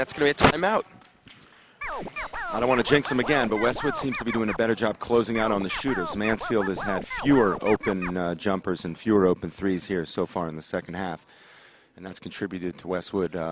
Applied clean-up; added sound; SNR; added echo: none; Scratching (performance technique); 7 dB; none.